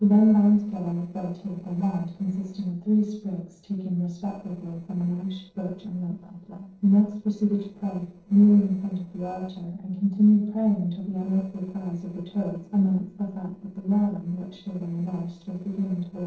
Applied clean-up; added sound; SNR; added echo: neural separator model SepFormer DNS4.